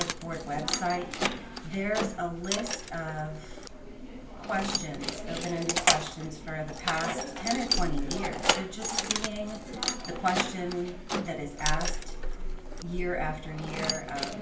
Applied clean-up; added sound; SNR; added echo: none; Keys jangling; 1 dB; reverberation time 0.3 s.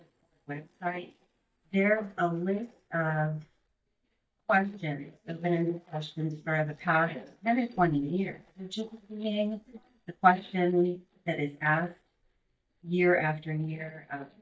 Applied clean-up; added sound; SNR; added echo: neural mask model DeepFilterNet 3.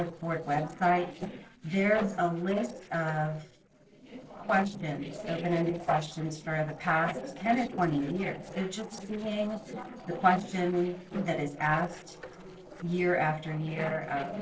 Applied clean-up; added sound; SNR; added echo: neural separator model SepFormer DNS4.